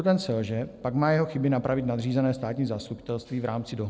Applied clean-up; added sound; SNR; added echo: none; none; none; none.